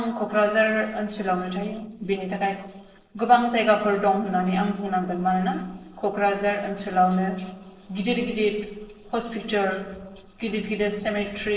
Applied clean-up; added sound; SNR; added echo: neural separator model SepFormer DNS4.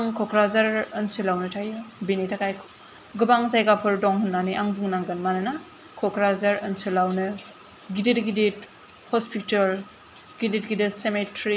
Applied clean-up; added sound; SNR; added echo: none; none; none; none.